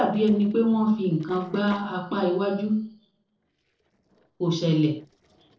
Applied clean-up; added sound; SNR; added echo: neural separator model SepFormer DNS4.